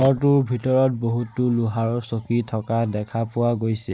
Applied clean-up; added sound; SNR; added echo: none; none; none; none.